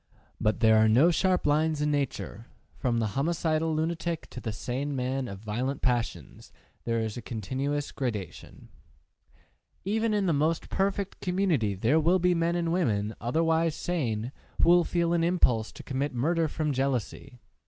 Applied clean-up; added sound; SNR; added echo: none; none; none; none.